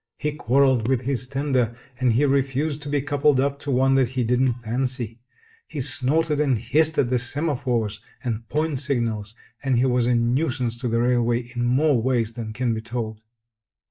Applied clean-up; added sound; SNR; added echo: neural mask model DeepFilterNet 3.